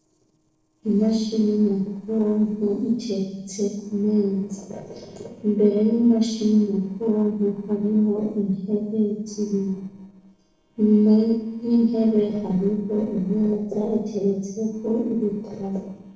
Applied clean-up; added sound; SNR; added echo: neural separator model SepFormer DNS4.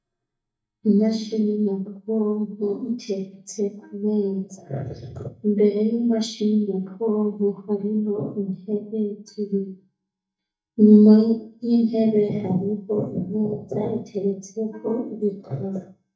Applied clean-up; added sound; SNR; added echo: neural mask model DeepFilterNet 3.